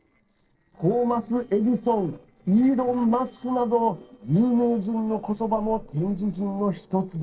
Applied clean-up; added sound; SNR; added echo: neural separator model SepFormer DNS4.